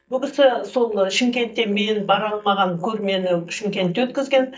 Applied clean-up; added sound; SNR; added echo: neural mask model DeepFilterNet 3.